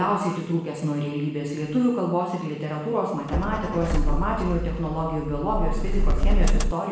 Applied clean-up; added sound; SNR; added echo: none; Motor vehicle (road); -4 dB; reverberation time 0.9 s.